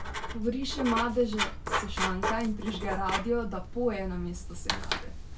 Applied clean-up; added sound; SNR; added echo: none; Writing; 2 dB; reverberation time 0.2 s.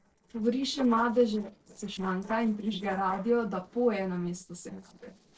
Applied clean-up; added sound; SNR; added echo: neural separator model SepFormer DNS4.